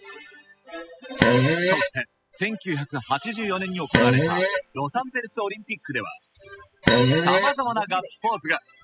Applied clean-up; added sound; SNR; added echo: classical method spectral subtraction.